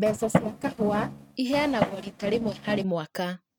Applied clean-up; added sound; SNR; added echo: neural mask model RNNoise.